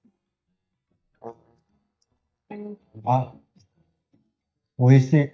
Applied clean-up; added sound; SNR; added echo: neural mask model DeepFilterNet 3.